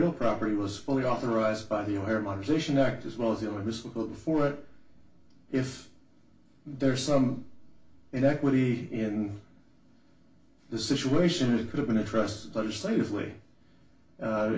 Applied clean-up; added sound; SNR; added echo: none; none; none; reverberation time 0.3 s.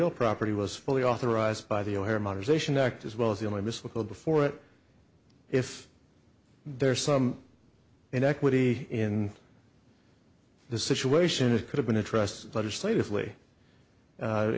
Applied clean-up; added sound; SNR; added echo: none; none; none; none.